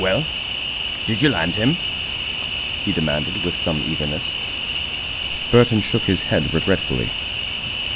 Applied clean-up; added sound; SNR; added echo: none; Cricket; 2 dB; none.